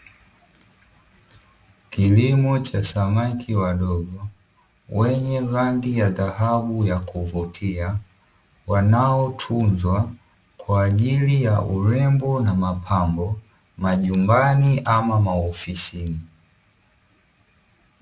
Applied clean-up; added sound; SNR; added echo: none; none; none; none.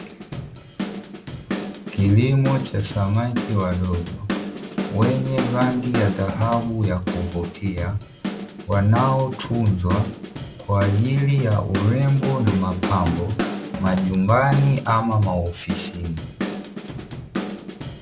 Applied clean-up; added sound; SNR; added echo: none; Drum / Drum kit; 7 dB; none.